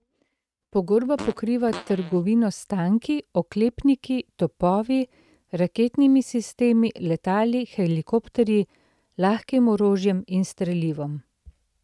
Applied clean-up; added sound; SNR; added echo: neural mask model RNNoise.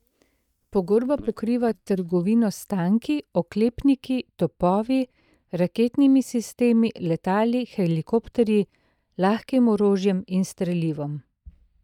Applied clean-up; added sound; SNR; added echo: neural mask model DeepFilterNet 3.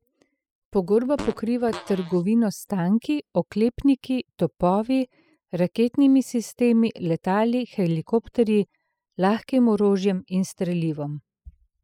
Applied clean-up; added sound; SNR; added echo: classical method spectral subtraction.